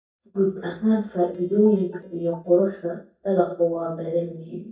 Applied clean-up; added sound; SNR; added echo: neural mask model DeepFilterNet 3.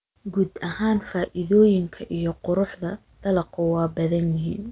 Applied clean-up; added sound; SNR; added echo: none; none; none; none.